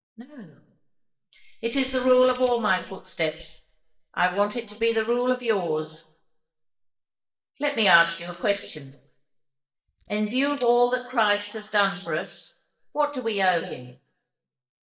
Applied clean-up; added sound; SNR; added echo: neural mask model DeepFilterNet 3.